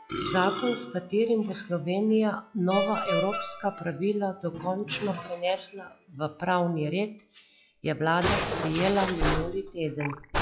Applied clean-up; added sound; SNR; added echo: classical method log-MMSE.